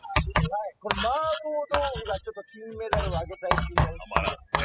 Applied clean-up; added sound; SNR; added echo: classical method spectral subtraction.